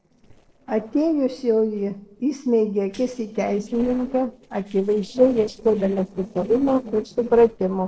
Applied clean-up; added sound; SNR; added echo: neural separator model SepFormer DNS4.